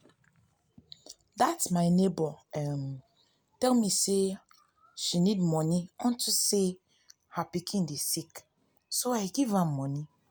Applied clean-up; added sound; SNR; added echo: none; none; none; none.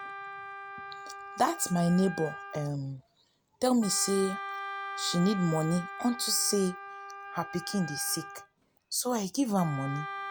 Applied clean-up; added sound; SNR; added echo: none; Wind instrument, woodwind instrument; 10 dB; none.